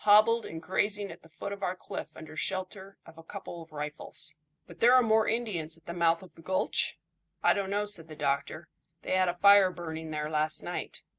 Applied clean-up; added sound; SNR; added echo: none; none; none; none.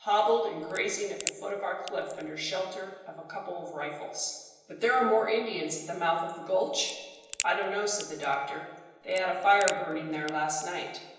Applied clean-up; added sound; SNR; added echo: none; Crack; 12 dB; reverberation time 1.0 s.